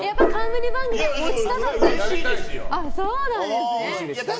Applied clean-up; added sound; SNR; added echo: none; Gong; -4 dB; none.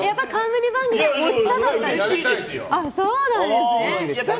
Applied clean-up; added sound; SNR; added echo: none; none; none; none.